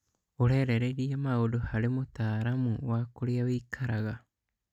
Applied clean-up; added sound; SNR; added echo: none; none; none; none.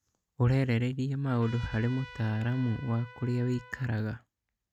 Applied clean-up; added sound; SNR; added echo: none; Trumpet; 19 dB; none.